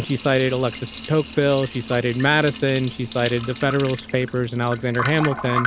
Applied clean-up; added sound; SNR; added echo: none; Liquid; 10 dB; none.